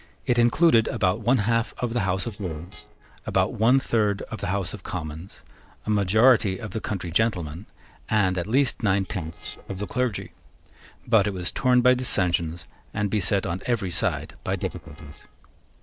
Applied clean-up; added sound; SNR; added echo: neural separator model SepFormer DNS4.